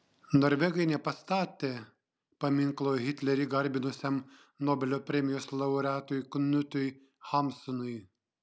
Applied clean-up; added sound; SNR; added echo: none; none; none; none.